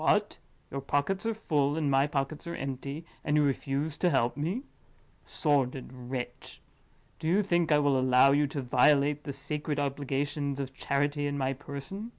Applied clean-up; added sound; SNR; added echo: none; none; none; none.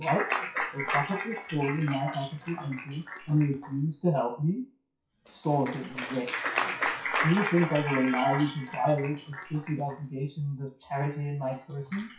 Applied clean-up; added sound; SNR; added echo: classical method WPE with log-MMSE.